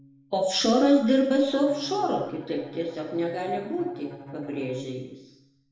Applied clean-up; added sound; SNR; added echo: none; Bowed string instrument; 19 dB; reverberation time 0.8 s.